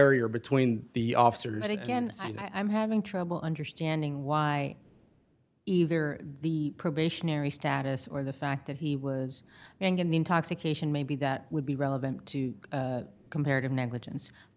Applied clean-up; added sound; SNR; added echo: none; none; none; none.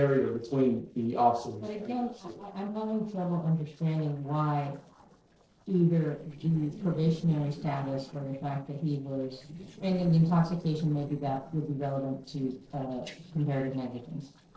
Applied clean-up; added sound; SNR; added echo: neural separator model SepFormer DNS4.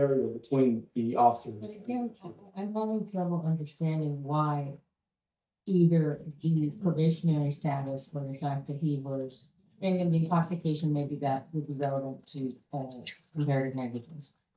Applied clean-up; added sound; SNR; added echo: neural mask model DeepFilterNet 3.